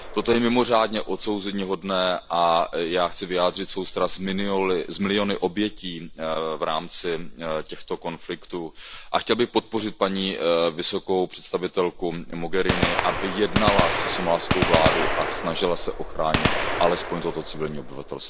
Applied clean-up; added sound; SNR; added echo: none; Gunshot, gunfire; 5 dB; none.